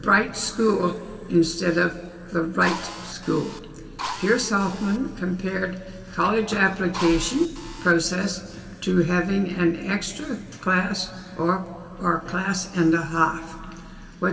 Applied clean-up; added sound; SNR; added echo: none; Drill; 11 dB; reverberation time 1.8 s.